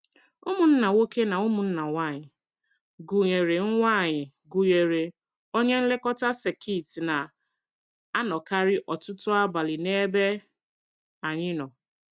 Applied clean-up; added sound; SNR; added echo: none; none; none; none.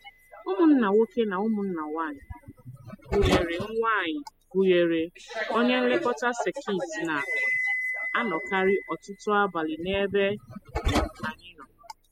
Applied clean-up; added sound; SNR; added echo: classical method spectral subtraction.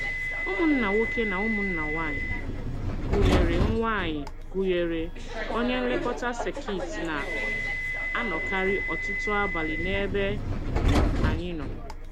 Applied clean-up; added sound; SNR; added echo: none; Subway, metro, underground; -2 dB; none.